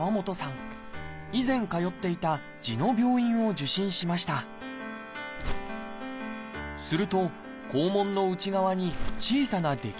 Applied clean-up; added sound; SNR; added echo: none; Crumpling, crinkling; 11 dB; none.